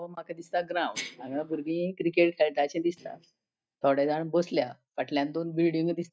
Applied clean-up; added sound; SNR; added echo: neural mask model DeepFilterNet 3.